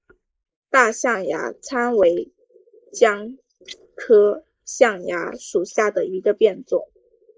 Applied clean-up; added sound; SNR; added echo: neural mask model Resemble Enhance denoiser.